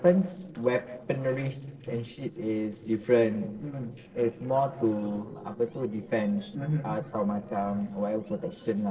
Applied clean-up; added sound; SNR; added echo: neural separator model SepFormer DNS4.